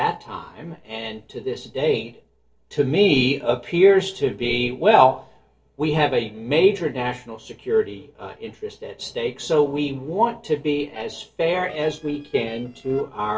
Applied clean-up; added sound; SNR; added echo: neural separator model SepFormer DNS4.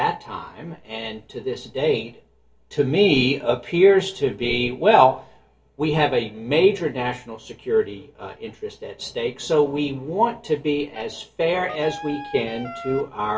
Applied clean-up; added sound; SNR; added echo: none; Wind instrument, woodwind instrument; 14 dB; reverberation time 0.2 s.